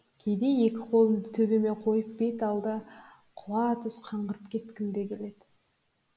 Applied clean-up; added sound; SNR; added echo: none; none; none; none.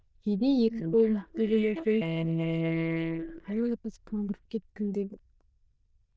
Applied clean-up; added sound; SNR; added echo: neural diffusion model UNIVERSE++.